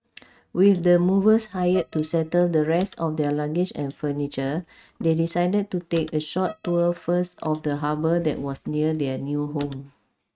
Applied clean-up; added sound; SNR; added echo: neural mask model RNNoise.